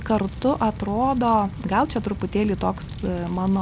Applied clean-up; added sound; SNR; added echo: none; Fire; 11 dB; none.